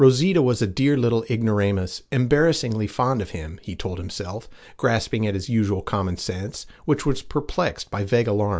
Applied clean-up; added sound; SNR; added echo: none; none; none; none.